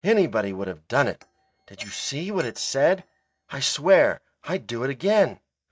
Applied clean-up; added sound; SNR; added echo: neural mask model DeepFilterNet 3.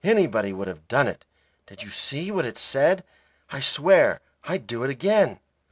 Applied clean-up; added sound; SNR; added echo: none; none; none; none.